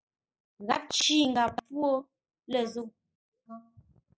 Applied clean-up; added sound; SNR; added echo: neural mask model Resemble Enhance denoiser.